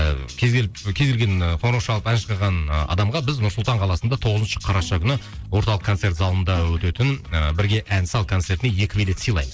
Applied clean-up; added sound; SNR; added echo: neural separator model SepFormer DNS4.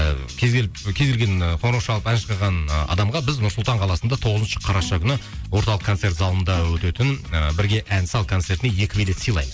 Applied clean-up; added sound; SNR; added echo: none; Bowed string instrument; 19 dB; none.